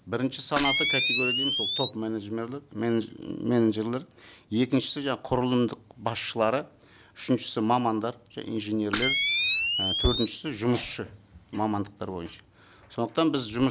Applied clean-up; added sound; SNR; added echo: none; Camera; 2 dB; none.